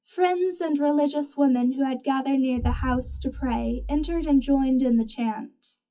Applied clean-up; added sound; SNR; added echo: classical method WPE with log-MMSE.